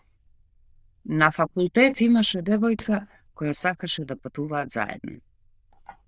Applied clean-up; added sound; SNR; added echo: neural diffusion model UNIVERSE++.